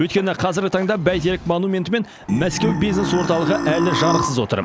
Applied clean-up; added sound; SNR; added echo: none; Burping, eructation; 3 dB; none.